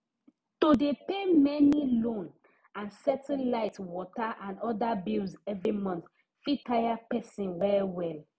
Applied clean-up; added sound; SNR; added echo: none; none; none; none.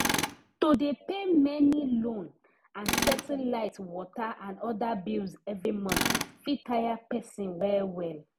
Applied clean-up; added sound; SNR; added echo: none; Tools; 6 dB; none.